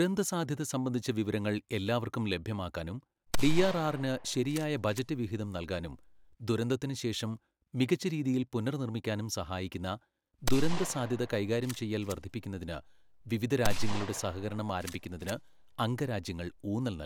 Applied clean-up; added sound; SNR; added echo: none; Gunshot, gunfire; 1 dB; none.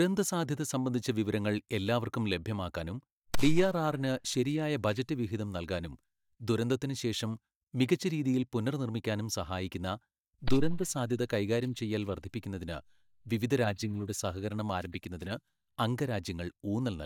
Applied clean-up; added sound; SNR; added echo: neural mask model DeepFilterNet 3.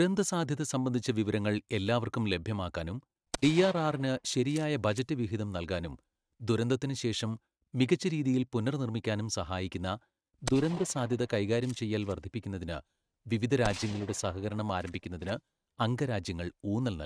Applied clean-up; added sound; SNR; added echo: neural mask model RNNoise.